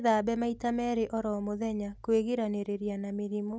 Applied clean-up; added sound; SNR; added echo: none; none; none; none.